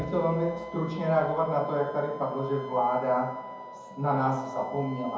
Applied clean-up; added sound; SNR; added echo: none; Wind instrument, woodwind instrument; 15 dB; reverberation time 1.2 s.